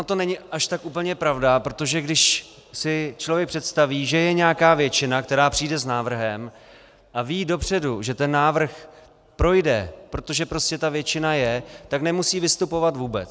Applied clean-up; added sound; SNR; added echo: none; none; none; none.